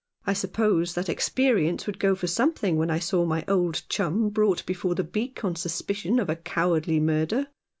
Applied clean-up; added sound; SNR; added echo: none; none; none; none.